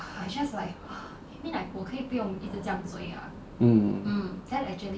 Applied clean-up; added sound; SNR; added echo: none; none; none; none.